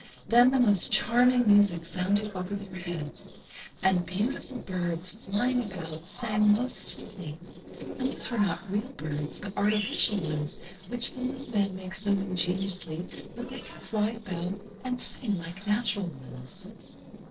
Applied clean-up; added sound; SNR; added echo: neural separator model SepFormer DNS4.